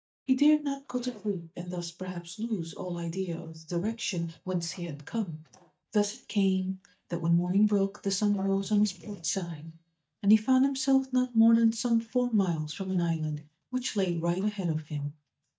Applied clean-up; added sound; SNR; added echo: neural mask model DeepFilterNet 3.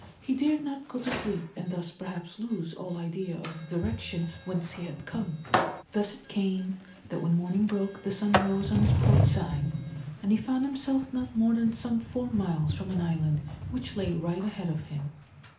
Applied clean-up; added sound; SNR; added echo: none; Sliding door; 3 dB; reverberation time 0.4 s.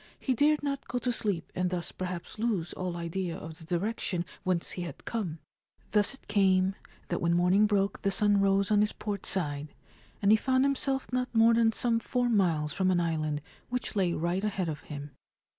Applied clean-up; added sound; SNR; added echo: none; none; none; none.